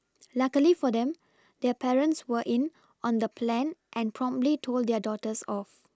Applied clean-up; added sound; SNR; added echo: none; none; none; none.